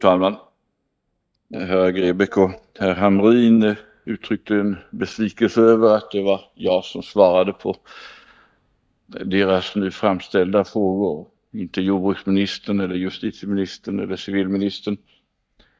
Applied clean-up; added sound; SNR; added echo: neural mask model DeepFilterNet 3.